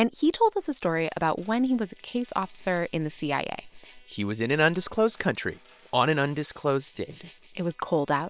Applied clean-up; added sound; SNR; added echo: neural separator model SepFormer WHAM!.